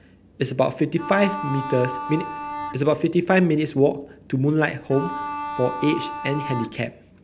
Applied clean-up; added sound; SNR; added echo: none; Bowed string instrument; 8 dB; none.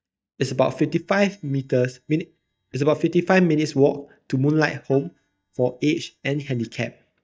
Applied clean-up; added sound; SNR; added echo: neural mask model DeepFilterNet 3.